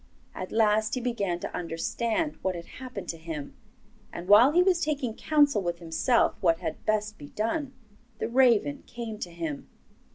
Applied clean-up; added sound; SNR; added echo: none; Cricket; 20 dB; none.